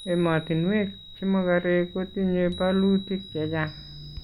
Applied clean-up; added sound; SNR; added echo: none; Chime; 18 dB; none.